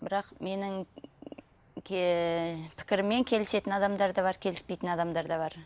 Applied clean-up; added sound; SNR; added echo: none; none; none; none.